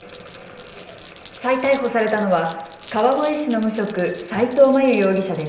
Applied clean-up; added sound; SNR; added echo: none; Glass; 16 dB; reverberation time 0.9 s.